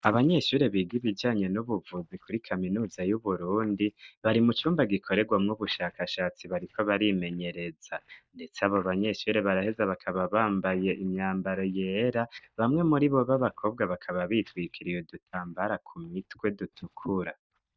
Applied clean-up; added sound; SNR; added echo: neural mask model DeepFilterNet 3.